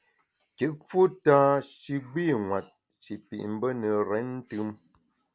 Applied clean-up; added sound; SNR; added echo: none; none; none; none.